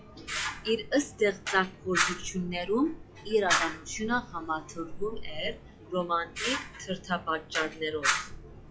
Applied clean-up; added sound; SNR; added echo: classical method log-MMSE.